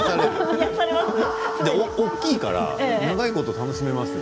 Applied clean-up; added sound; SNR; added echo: none; Wind instrument, woodwind instrument; 7 dB; none.